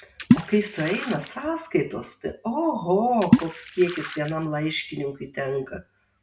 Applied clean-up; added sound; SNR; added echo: none; Water / Splash, splatter; 0 dB; none.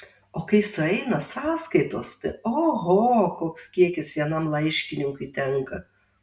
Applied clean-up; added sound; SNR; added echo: none; none; none; none.